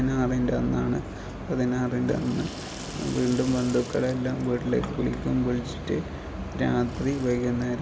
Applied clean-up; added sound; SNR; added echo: none; Sink (filling or washing) / Water tap, faucet; 19 dB; none.